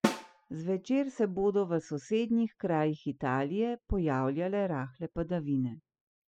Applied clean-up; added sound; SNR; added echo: classical method spectral subtraction.